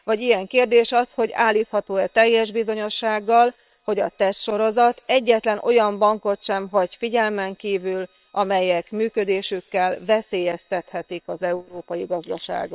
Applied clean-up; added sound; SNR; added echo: neural separator model SepFormer WHAM!.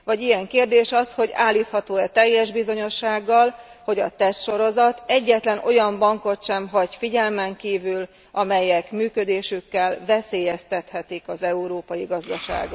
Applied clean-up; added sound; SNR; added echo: none; none; none; none.